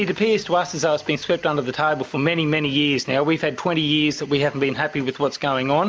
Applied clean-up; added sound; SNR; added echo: none; none; none; none.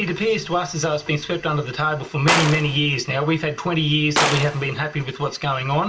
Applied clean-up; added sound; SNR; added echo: none; Gunshot, gunfire; 5 dB; reverberation time 0.2 s.